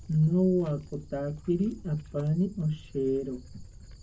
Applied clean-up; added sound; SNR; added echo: none; Dog; 19 dB; reverberation time 0.3 s.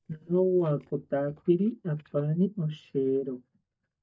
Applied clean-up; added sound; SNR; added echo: neural mask model DeepFilterNet 3.